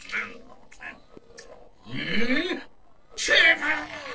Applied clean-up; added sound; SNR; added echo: neural separator model SepFormer DNS4.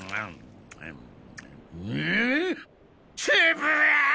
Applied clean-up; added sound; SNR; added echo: none; none; none; none.